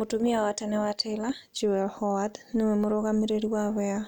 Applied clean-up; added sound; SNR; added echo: none; none; none; none.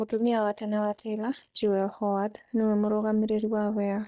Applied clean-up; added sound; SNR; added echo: neural mask model DeepFilterNet 3.